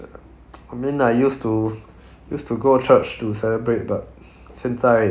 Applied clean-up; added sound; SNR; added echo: none; none; none; none.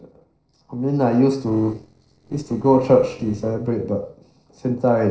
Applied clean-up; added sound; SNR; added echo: neural separator model SepFormer DNS4.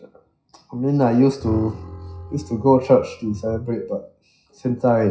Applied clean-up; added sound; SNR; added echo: classical method WPE with log-MMSE.